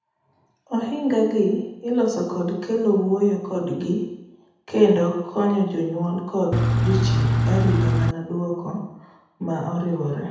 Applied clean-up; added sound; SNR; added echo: none; Engine / Truck; -4 dB; reverberation time 0.9 s.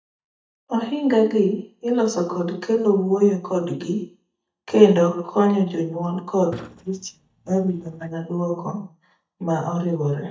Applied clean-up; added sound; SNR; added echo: neural mask model DeepFilterNet 3.